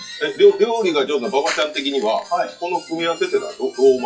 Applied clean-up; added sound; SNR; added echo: classical method WPE with log-MMSE.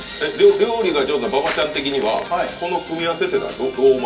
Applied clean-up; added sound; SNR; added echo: none; Crackle; 13 dB; reverberation time 0.3 s.